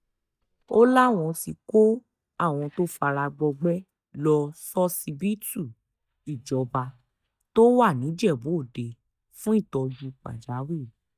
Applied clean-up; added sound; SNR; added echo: neural mask model DeepFilterNet 3.